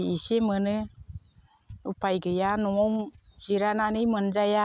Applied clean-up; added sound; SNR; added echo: none; none; none; none.